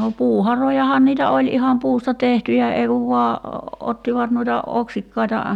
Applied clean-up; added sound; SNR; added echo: none; none; none; none.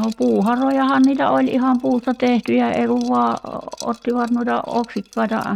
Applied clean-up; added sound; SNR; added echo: neural mask model RNNoise.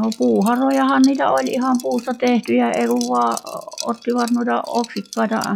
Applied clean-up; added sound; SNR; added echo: classical method log-MMSE.